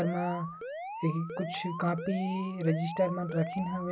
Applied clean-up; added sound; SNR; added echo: none; Alarm; 8 dB; none.